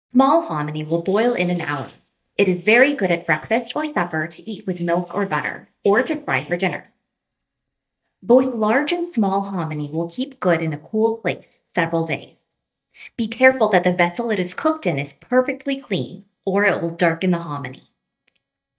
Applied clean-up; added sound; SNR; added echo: neural mask model DeepFilterNet 3.